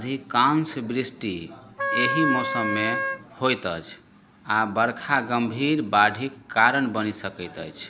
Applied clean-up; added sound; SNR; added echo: none; Wind instrument, woodwind instrument; 2 dB; none.